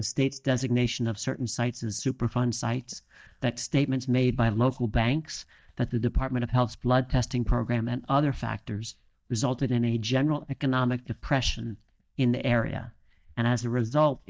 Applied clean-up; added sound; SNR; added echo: neural mask model DeepFilterNet 3.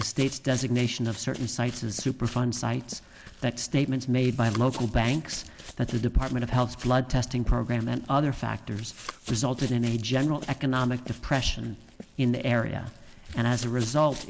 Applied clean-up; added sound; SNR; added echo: neural mask model Resemble Enhance denoiser.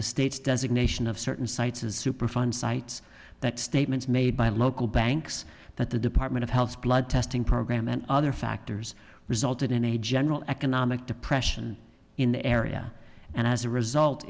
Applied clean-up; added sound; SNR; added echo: none; none; none; none.